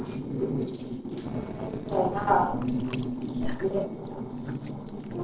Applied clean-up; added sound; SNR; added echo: neural separator model SepFormer DNS4.